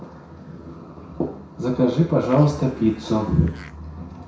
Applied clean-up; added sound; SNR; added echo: none; Domestic sounds, home sounds; 20 dB; reverberation time 0.6 s.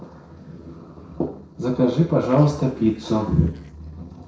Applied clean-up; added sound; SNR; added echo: neural separator model SepFormer DNS4.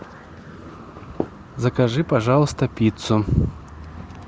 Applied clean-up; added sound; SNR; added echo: none; none; none; none.